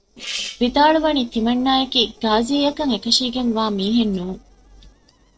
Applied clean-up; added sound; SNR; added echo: neural separator model SepFormer DNS4.